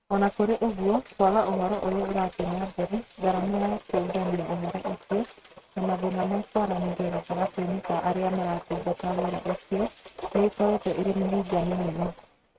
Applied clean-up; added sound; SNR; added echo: neural mask model RNNoise.